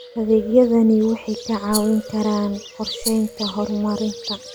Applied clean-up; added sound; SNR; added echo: none; Bird + Rattle; 12 dB; none.